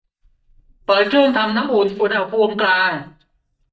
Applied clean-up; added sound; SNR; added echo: neural mask model DeepFilterNet 3.